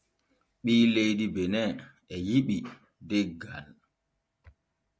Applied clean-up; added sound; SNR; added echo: none; none; none; none.